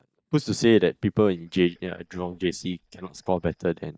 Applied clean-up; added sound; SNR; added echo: neural mask model DeepFilterNet 3.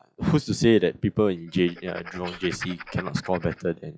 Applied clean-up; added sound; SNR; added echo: classical method log-MMSE.